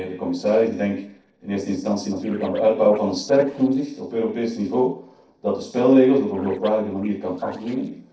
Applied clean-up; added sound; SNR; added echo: neural separator model SepFormer DNS4.